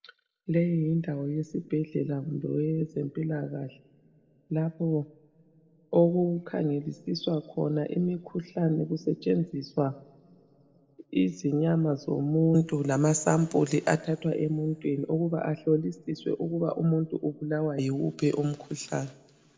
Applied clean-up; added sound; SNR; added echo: none; none; none; reverberation time 1.8 s.